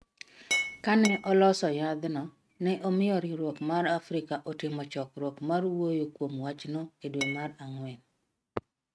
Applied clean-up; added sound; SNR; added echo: neural mask model RNNoise.